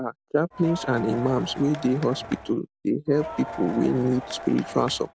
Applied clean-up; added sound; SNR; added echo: none; Crowd; 12 dB; none.